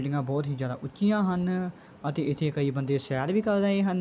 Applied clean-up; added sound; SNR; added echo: none; none; none; none.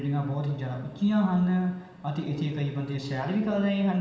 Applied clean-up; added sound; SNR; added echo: none; none; none; reverberation time 1.1 s.